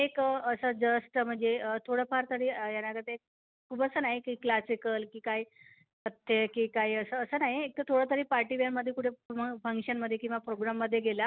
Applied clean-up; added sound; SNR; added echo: none; none; none; none.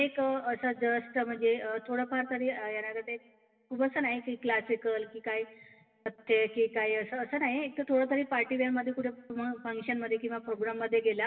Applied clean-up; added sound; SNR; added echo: none; none; none; reverberation time 2.8 s.